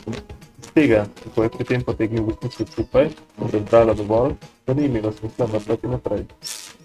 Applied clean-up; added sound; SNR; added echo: neural mask model RNNoise.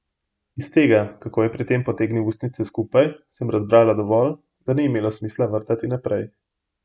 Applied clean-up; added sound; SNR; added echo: none; none; none; none.